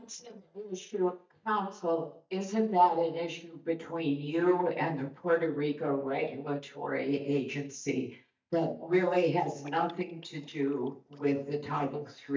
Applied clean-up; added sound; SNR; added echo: neural mask model DeepFilterNet 3.